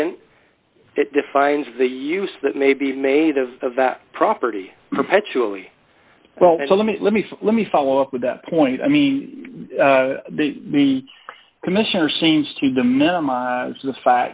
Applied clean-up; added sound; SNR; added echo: none; none; none; none.